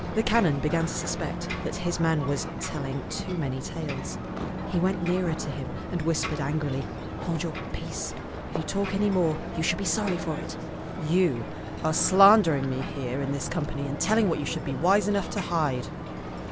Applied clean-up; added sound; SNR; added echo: none; Ocean; 6 dB; none.